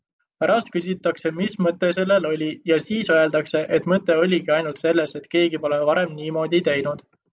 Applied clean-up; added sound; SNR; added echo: none; none; none; none.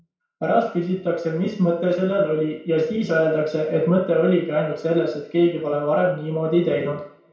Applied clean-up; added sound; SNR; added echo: none; none; none; reverberation time 0.6 s.